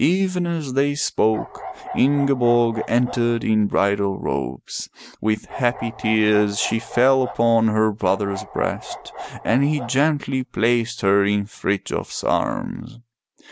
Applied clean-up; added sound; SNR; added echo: none; Bark; 14 dB; none.